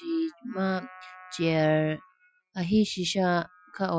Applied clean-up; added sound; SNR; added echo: classical method Wiener filter.